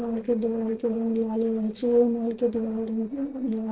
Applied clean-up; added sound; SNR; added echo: neural separator model SepFormer DNS4.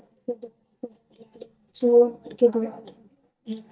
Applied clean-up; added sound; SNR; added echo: neural mask model DeepFilterNet 3.